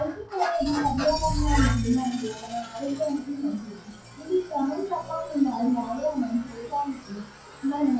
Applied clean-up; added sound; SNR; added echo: classical method WPE with log-MMSE.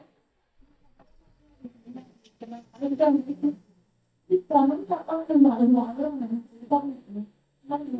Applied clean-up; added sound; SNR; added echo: neural mask model DeepFilterNet 3.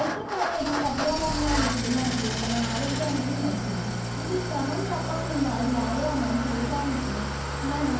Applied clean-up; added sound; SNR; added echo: none; Idling / Engine starting; 1 dB; reverberation time 0.9 s.